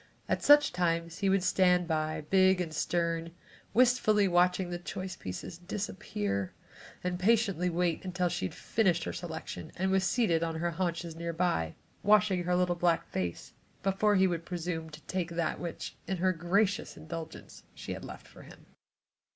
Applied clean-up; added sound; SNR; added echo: none; none; none; none.